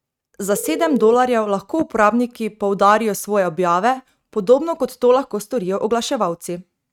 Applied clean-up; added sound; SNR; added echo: neural mask model RNNoise.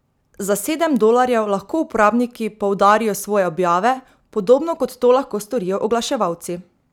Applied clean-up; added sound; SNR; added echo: none; none; none; none.